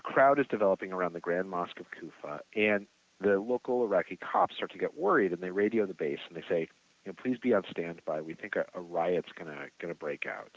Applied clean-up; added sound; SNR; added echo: none; none; none; none.